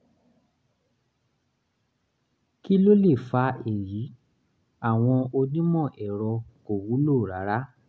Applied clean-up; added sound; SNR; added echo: none; none; none; none.